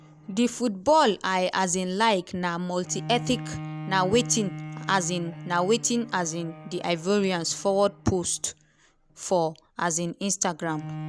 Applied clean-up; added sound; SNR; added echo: none; Bowed string instrument; 14 dB; none.